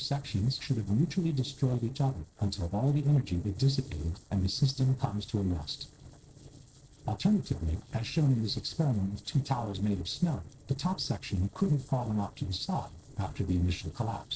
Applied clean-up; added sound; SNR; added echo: neural separator model SepFormer DNS4.